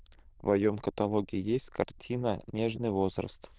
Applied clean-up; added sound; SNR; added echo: neural diffusion model UNIVERSE++.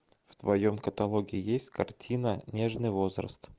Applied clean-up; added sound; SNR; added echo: none; none; none; none.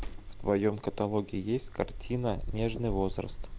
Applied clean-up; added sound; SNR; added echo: none; Sliding door; 7 dB; none.